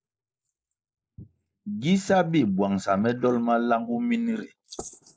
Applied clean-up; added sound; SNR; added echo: neural mask model Resemble Enhance denoiser.